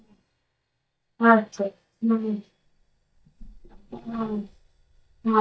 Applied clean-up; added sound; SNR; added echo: neural mask model DeepFilterNet 3.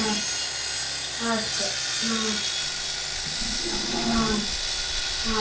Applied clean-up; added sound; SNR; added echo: none; Sawing; -4 dB; reverberation time 0.2 s.